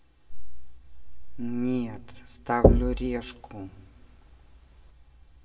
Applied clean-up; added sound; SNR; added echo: none; Knock / Wood; -5 dB; reverberation time 1.4 s.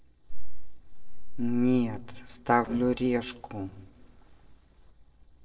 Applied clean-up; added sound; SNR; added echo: neural separator model SepFormer DNS4.